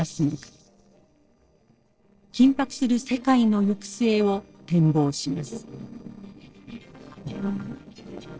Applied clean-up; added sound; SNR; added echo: neural separator model SepFormer DNS4.